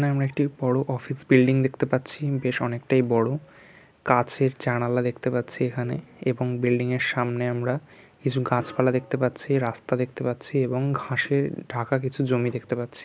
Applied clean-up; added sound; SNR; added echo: none; none; none; none.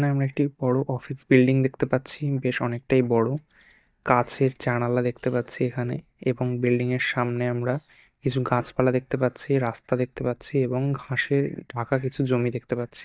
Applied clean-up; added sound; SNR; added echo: neural mask model DeepFilterNet 3.